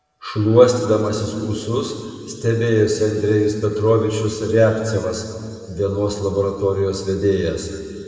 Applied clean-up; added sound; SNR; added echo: none; none; none; reverberation time 2.6 s.